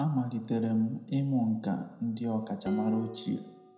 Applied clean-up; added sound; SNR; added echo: none; Dishes, pots, and pans; 16 dB; reverberation time 0.8 s.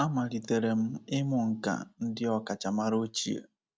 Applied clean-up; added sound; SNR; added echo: none; none; none; none.